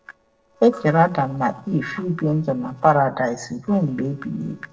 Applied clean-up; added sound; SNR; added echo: neural separator model SepFormer DNS4.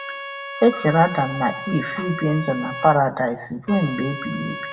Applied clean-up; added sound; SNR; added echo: none; Trumpet; 11 dB; reverberation time 0.5 s.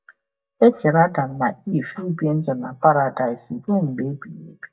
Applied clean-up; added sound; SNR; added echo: neural mask model DeepFilterNet 3.